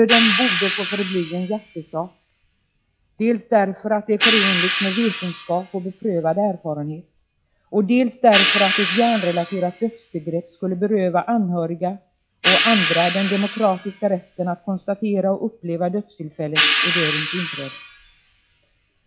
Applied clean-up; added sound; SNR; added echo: classical method log-MMSE.